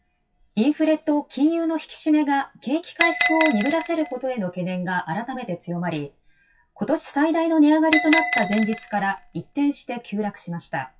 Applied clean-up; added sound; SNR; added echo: classical method WPE with log-MMSE.